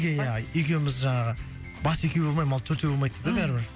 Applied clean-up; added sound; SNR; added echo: none; none; none; none.